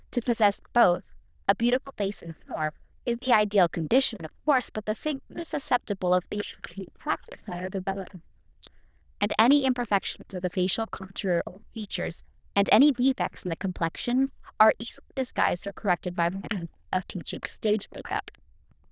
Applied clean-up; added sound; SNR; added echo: neural diffusion model UNIVERSE++.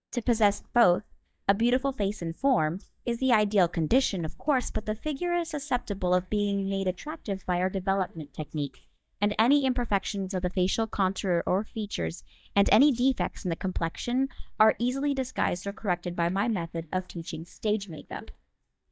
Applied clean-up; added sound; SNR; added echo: neural mask model DeepFilterNet 3.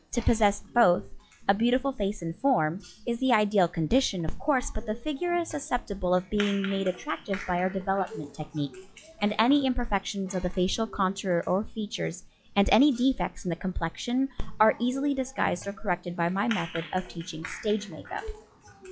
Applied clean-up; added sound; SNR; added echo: classical method log-MMSE.